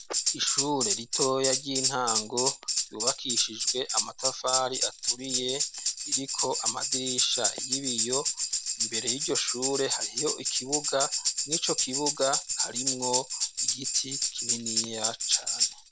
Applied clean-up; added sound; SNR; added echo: none; Tambourine; -3 dB; none.